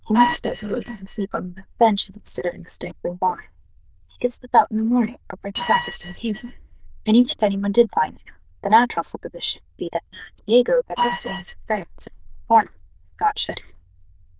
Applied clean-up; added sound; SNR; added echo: neural diffusion model UNIVERSE++.